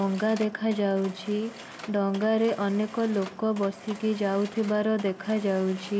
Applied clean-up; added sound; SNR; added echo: none; Mechanisms; 17 dB; none.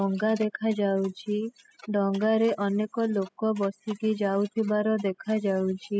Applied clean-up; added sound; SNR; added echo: classical method spectral subtraction.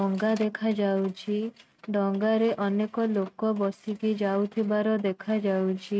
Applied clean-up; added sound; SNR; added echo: neural mask model RNNoise.